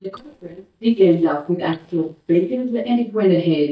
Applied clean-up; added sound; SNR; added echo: neural mask model DeepFilterNet 3.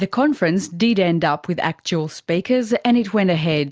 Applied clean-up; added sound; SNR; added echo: none; none; none; none.